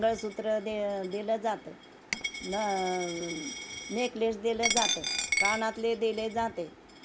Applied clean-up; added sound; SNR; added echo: none; Coin (dropping); 4 dB; none.